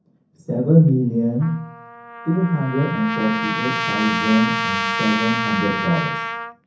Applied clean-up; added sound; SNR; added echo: none; Trumpet; 5 dB; reverberation time 0.6 s.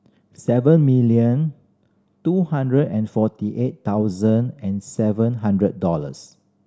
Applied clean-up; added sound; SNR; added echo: none; none; none; none.